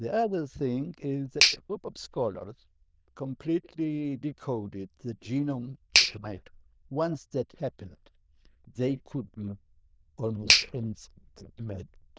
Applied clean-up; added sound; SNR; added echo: neural diffusion model UNIVERSE++.